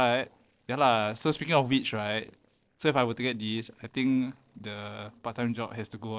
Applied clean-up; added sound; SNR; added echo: neural separator model SepFormer DNS4.